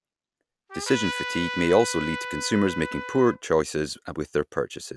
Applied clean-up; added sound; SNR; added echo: none; Trumpet; 8 dB; none.